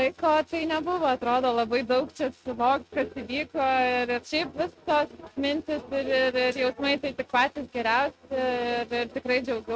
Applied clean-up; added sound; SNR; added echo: neural mask model RNNoise.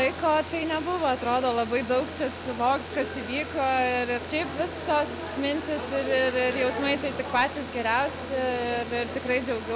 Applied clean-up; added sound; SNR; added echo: none; Car; 11 dB; none.